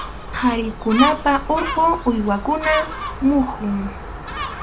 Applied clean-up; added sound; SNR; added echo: none; Gull, seagull; 7 dB; none.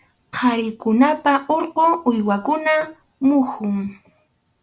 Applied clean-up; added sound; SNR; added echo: none; none; none; none.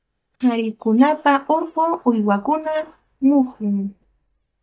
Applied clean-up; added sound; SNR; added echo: neural mask model DeepFilterNet 3.